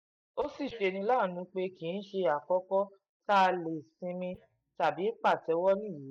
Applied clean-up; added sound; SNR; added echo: neural mask model DeepFilterNet 3.